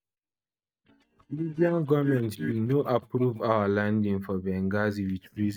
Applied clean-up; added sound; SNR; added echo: neural mask model DeepFilterNet 3.